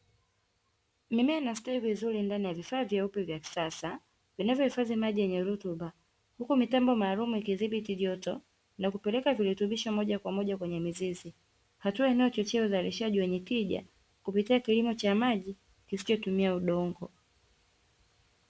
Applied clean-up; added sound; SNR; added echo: none; none; none; none.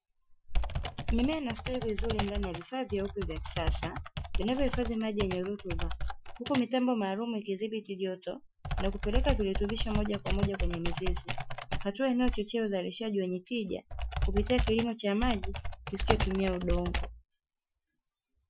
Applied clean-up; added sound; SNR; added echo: classical method Wiener filter.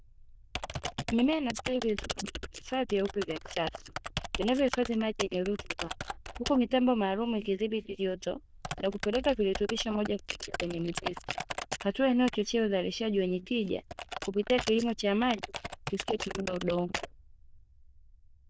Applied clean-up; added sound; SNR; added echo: neural diffusion model UNIVERSE++.